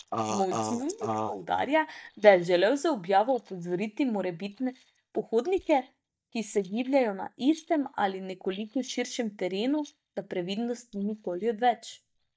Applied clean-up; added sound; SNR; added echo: neural mask model DeepFilterNet 3.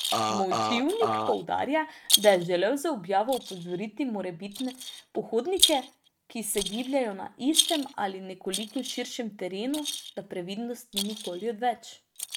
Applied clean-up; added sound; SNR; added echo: neural mask model RNNoise.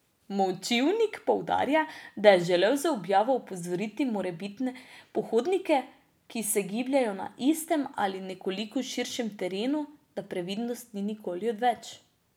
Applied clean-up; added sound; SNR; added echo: none; none; none; none.